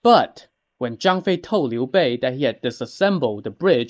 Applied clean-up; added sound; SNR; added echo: neural mask model Resemble Enhance denoiser.